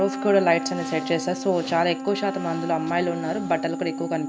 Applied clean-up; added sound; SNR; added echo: none; Wind instrument, woodwind instrument; 8 dB; none.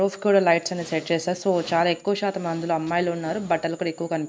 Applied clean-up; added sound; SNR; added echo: none; none; none; none.